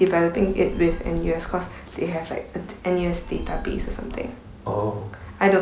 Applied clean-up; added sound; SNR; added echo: none; Telephone; 8 dB; none.